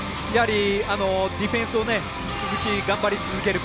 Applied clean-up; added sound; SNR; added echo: none; none; none; none.